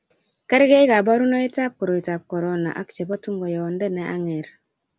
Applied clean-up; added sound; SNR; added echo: none; none; none; none.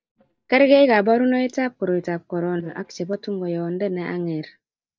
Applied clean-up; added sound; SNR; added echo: neural mask model DeepFilterNet 3.